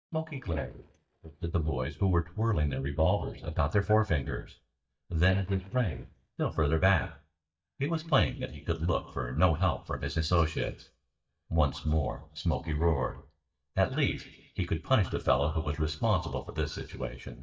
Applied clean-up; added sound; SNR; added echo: neural mask model DeepFilterNet 3.